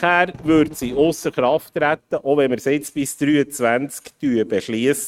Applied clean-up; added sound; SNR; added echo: neural mask model RNNoise.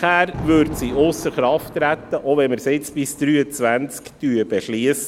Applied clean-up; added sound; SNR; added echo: none; Thunder; 16 dB; none.